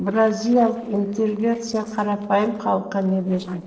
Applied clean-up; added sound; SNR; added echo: neural separator model SepFormer DNS4.